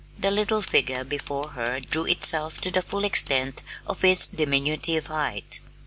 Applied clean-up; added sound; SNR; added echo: none; Scissors; 11 dB; none.